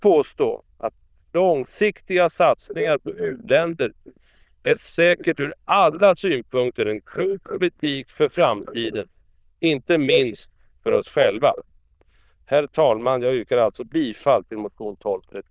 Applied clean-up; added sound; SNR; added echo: neural diffusion model UNIVERSE++.